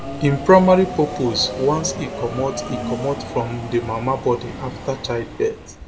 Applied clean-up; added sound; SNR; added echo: none; Subway, metro, underground; 9 dB; reverberation time 1.3 s.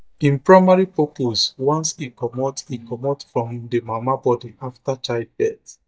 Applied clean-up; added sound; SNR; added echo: neural mask model DeepFilterNet 3.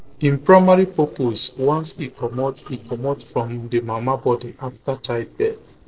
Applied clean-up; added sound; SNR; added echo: neural separator model SepFormer DNS4.